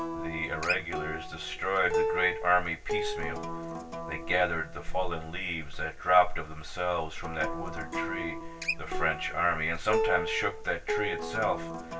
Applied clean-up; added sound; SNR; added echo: none; Acoustic guitar; 5 dB; reverberation time 0.2 s.